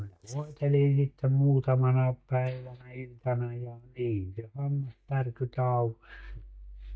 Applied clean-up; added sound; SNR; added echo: neural mask model DeepFilterNet 3.